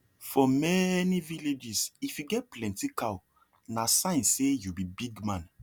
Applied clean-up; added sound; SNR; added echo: none; none; none; none.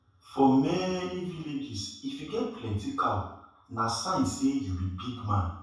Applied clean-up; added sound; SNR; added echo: none; none; none; reverberation time 0.7 s.